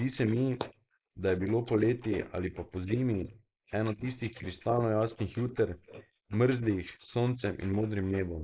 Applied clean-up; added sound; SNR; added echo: neural mask model Resemble Enhance denoiser.